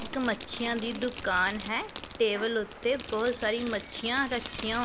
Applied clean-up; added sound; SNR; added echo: none; Fireworks; 9 dB; none.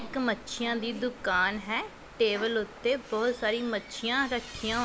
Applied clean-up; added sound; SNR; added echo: none; none; none; none.